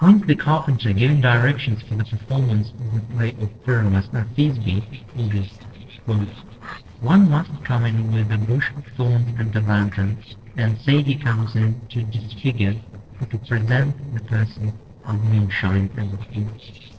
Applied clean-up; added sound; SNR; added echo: neural separator model SepFormer DNS4.